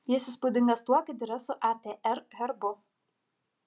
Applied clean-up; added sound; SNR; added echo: none; none; none; none.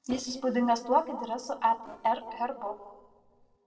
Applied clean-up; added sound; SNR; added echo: neural separator model SepFormer DNS4.